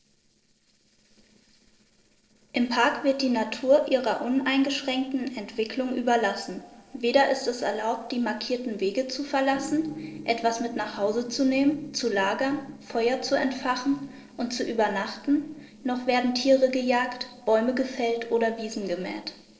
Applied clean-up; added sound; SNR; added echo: neural separator model SepFormer DNS4.